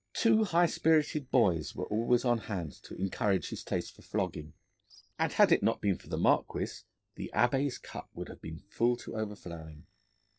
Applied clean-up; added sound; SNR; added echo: neural separator model SepFormer DNS4.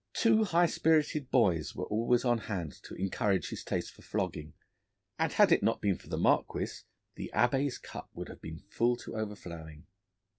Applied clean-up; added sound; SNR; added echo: none; none; none; none.